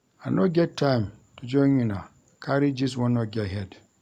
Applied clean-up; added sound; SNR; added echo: none; none; none; none.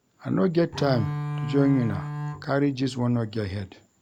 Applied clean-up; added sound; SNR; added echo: none; Bowed string instrument; 6 dB; none.